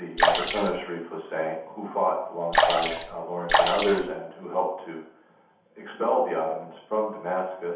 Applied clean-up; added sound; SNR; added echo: none; Sink (filling or washing) / Water / Splash, splatter; -4 dB; reverberation time 0.8 s.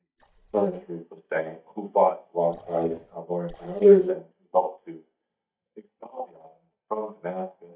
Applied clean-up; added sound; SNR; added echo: neural mask model DeepFilterNet 3.